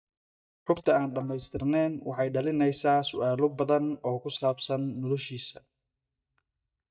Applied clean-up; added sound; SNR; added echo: neural mask model DeepFilterNet 3.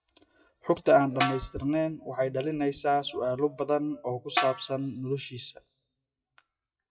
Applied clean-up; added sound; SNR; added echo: classical method WPE with log-MMSE.